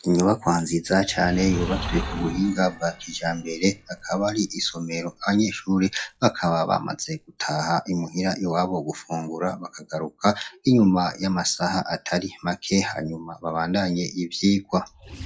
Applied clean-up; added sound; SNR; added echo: classical method log-MMSE.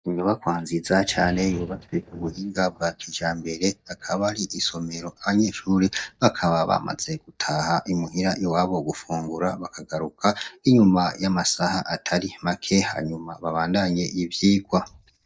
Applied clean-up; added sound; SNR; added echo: neural mask model DeepFilterNet 3.